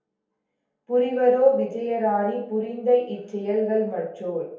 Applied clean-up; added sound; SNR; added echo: none; none; none; reverberation time 0.7 s.